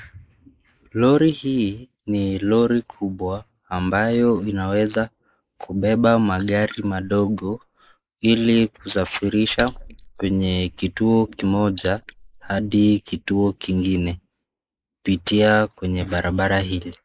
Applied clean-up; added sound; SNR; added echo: neural mask model Resemble Enhance denoiser.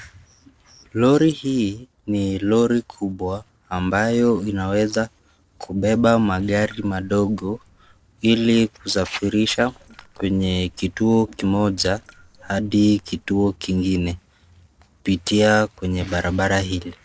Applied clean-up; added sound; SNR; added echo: neural separator model SepFormer DNS4.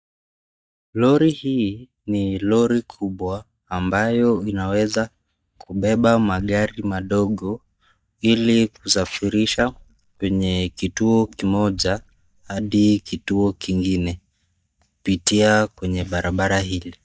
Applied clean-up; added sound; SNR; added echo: neural mask model DeepFilterNet 3.